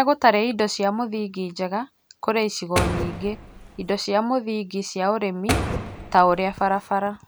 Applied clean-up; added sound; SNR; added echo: none; Door; 6 dB; none.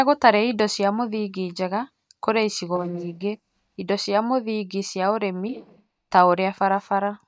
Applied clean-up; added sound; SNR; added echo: neural mask model DeepFilterNet 3.